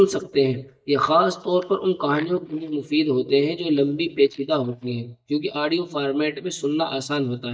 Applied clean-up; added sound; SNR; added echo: neural mask model DeepFilterNet 3.